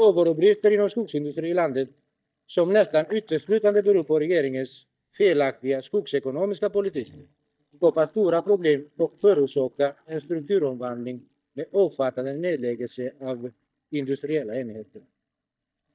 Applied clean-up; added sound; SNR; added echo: neural mask model DeepFilterNet 3.